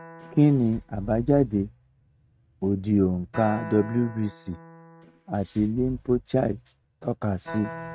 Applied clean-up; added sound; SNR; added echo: neural mask model RNNoise.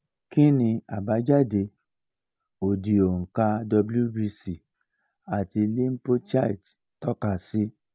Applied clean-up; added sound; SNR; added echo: none; none; none; none.